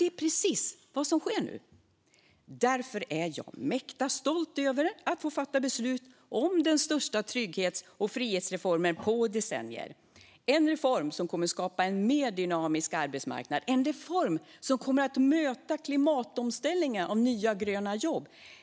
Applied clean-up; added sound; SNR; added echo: none; none; none; none.